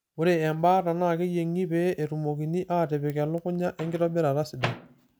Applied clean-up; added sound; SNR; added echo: none; Microwave oven; 17 dB; none.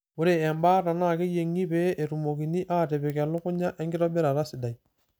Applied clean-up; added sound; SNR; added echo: none; none; none; none.